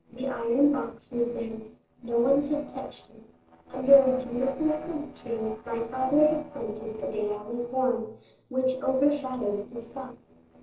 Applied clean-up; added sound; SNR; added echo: neural separator model SepFormer DNS4.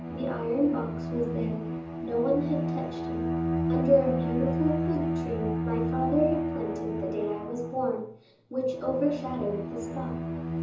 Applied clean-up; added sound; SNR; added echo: none; Bowed string instrument; 1 dB; reverberation time 0.6 s.